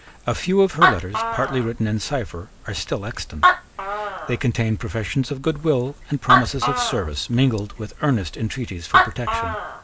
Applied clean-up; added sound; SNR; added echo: none; Animal; 1 dB; none.